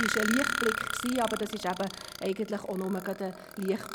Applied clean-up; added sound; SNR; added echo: none; Burping, eructation; 4 dB; none.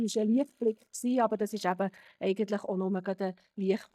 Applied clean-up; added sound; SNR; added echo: neural mask model DeepFilterNet 3.